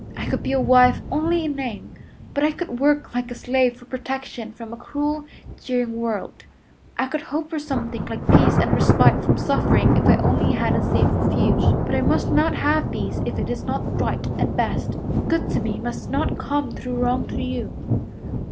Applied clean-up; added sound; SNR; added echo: none; Thunder; -1 dB; none.